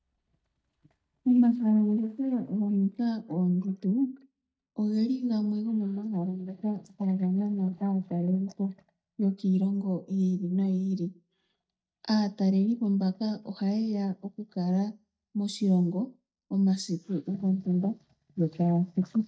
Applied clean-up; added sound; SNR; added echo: neural mask model DeepFilterNet 3.